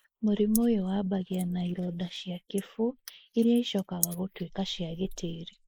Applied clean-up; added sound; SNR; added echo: neural mask model Resemble Enhance denoiser.